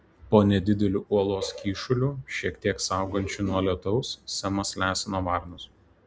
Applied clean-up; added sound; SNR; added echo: none; none; none; none.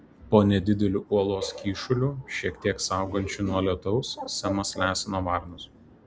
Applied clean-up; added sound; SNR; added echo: none; Bird; 17 dB; none.